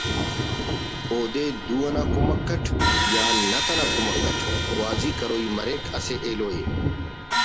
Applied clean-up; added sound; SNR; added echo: none; Crash cymbal + Thunder; -4 dB; none.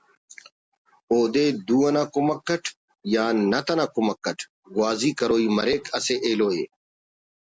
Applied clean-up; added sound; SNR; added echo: none; none; none; none.